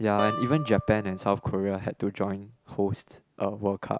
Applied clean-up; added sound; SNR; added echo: none; Guitar; 11 dB; none.